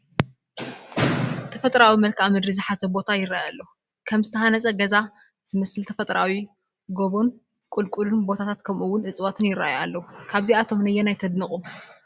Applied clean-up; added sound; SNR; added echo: none; none; none; none.